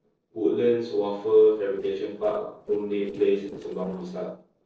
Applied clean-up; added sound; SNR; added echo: neural separator model SepFormer DNS4.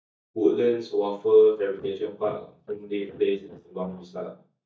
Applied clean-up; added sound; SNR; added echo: neural mask model DeepFilterNet 3.